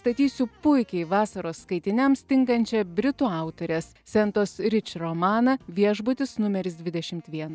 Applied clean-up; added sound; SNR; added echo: none; none; none; none.